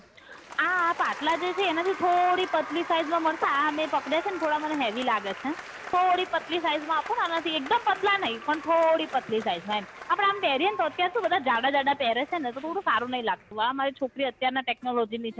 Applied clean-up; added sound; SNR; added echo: none; Applause; 15 dB; none.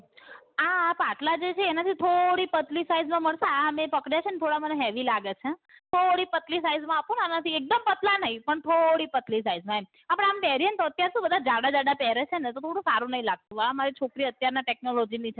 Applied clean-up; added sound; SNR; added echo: none; none; none; none.